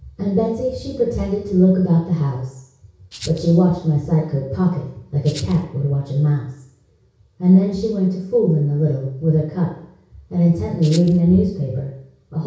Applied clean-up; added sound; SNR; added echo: none; Rattle (instrument); 18 dB; reverberation time 0.6 s.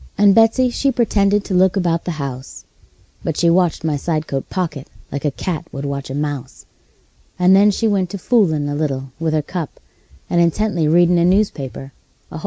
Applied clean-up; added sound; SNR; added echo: none; none; none; none.